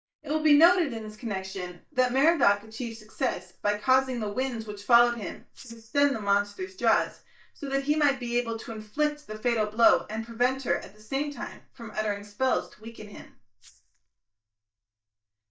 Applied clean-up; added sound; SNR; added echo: neural mask model DeepFilterNet 3.